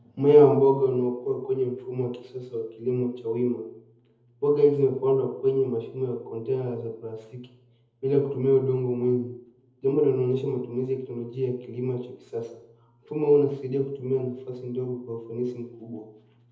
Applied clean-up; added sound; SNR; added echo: none; none; none; reverberation time 0.7 s.